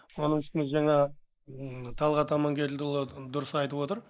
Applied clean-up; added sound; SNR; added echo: neural mask model Resemble Enhance denoiser.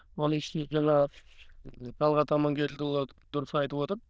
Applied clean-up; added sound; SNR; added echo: neural diffusion model UNIVERSE++.